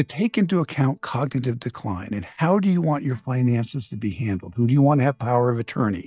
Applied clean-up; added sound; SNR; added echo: neural mask model DeepFilterNet 3.